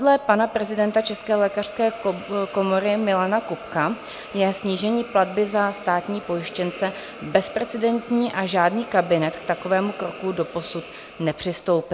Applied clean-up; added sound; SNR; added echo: none; Hiss; 17 dB; none.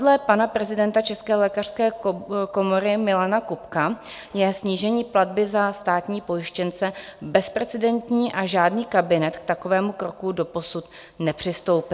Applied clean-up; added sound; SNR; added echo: none; none; none; none.